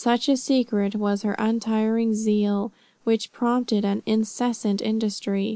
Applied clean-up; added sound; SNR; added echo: none; none; none; none.